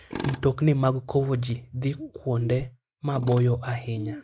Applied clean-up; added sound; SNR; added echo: neural mask model Resemble Enhance denoiser.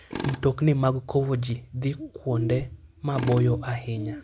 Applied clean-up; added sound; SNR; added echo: none; Bird + Tools; 12 dB; none.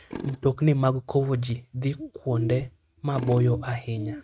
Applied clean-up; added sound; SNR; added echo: neural mask model RNNoise.